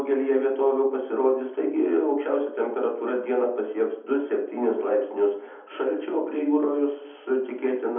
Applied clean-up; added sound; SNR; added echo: none; none; none; reverberation time 0.6 s.